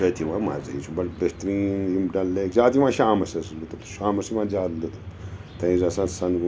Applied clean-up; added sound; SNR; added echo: none; none; none; none.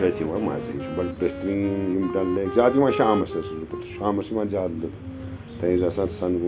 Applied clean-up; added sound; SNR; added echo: none; Wind instrument, woodwind instrument; 10 dB; none.